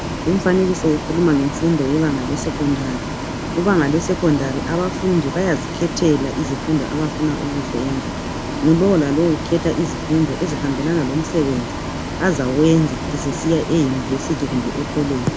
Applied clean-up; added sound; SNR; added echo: none; Bus; 6 dB; none.